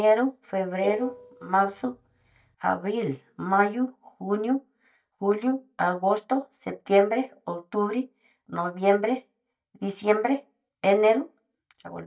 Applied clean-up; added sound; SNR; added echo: neural mask model DeepFilterNet 3.